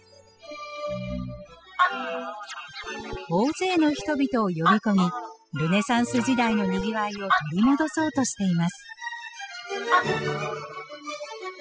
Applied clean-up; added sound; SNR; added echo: classical method spectral subtraction.